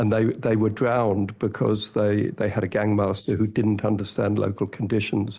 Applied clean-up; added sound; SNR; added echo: neural mask model Resemble Enhance denoiser.